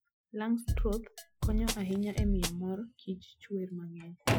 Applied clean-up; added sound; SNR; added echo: classical method Wiener filter.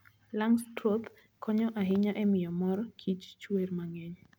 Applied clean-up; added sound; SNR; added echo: none; none; none; none.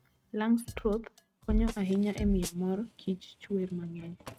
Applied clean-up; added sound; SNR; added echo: neural mask model RNNoise.